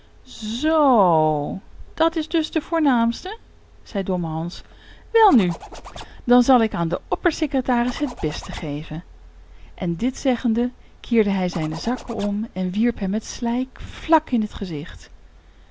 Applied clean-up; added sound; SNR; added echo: none; Zipper (clothing); 17 dB; none.